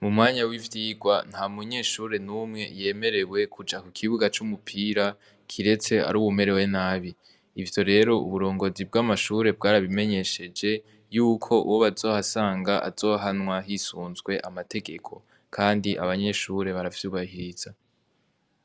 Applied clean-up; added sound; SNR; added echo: none; none; none; none.